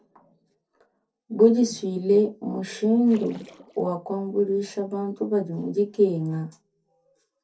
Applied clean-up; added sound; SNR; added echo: neural separator model SepFormer DNS4.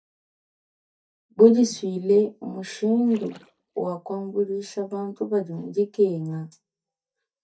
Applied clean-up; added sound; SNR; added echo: neural mask model DeepFilterNet 3.